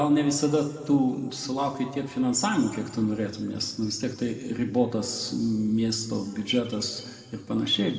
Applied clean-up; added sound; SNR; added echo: none; none; none; reverberation time 1.5 s.